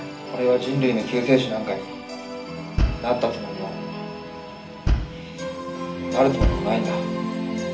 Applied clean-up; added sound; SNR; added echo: none; Bass drum; 1 dB; reverberation time 0.4 s.